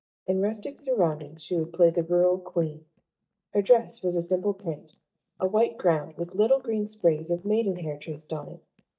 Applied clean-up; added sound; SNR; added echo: neural mask model DeepFilterNet 3.